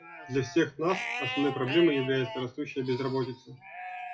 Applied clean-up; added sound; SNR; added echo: classical method WPE with log-MMSE.